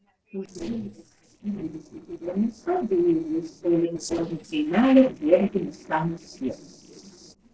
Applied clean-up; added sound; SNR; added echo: neural separator model SepFormer DNS4.